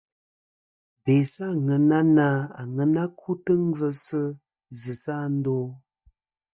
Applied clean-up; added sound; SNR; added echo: neural mask model DeepFilterNet 3.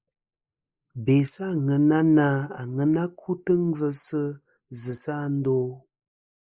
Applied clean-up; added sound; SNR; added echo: neural mask model Resemble Enhance denoiser.